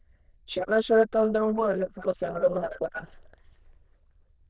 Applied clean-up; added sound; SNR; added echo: neural diffusion model UNIVERSE++.